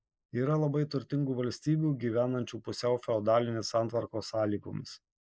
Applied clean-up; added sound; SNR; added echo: neural mask model Resemble Enhance denoiser.